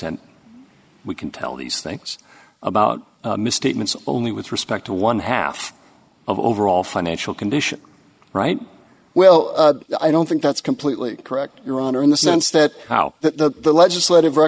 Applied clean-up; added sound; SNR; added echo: neural mask model Resemble Enhance denoiser.